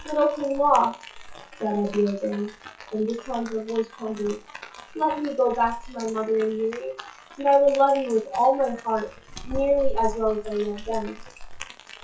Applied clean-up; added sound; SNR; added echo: classical method WPE with log-MMSE.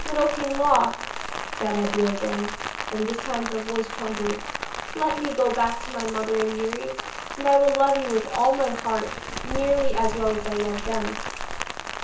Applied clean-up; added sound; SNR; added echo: none; Rain; 6 dB; reverberation time 0.6 s.